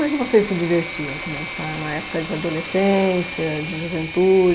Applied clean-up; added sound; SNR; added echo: none; Engine / Mechanisms; 10 dB; none.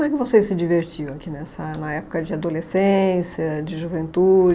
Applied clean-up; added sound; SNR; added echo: none; none; none; none.